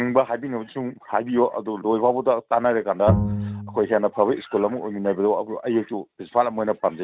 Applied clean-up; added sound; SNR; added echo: neural mask model RNNoise.